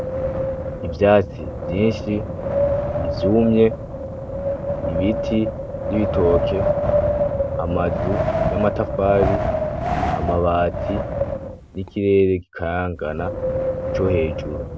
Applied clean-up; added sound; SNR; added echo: none; Wind; 1 dB; none.